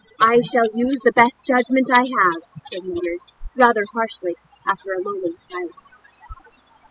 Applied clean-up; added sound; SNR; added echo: classical method spectral subtraction.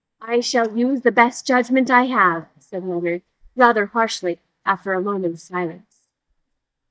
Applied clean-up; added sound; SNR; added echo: neural mask model DeepFilterNet 3.